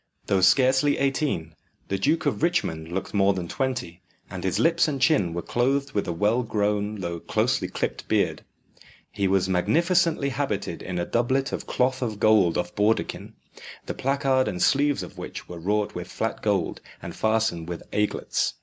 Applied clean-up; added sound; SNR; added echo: none; none; none; none.